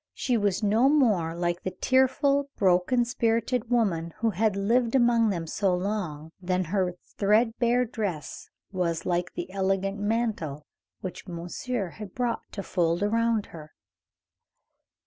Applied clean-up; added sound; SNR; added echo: none; none; none; none.